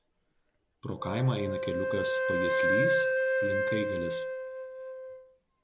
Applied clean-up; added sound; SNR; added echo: none; Wind instrument, woodwind instrument; -5 dB; none.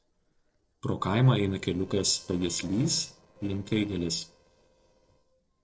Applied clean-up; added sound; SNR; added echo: neural separator model SepFormer DNS4.